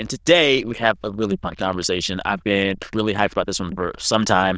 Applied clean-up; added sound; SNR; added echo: neural diffusion model UNIVERSE++.